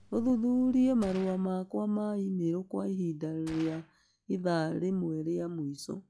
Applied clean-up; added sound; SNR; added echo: classical method log-MMSE.